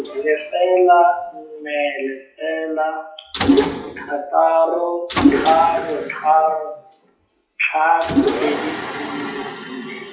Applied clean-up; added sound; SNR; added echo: classical method WPE with log-MMSE.